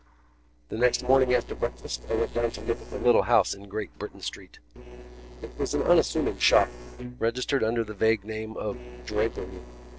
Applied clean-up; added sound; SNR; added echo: neural separator model SepFormer DNS4.